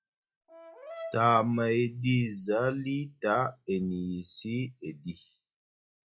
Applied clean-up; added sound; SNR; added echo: classical method log-MMSE.